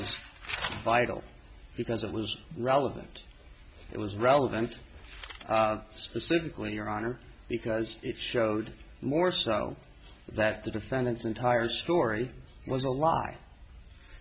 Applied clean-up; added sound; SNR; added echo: none; none; none; none.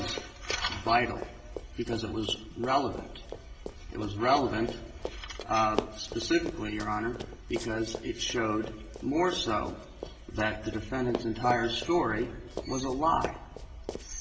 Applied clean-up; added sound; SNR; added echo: none; Run; 12 dB; reverberation time 2.0 s.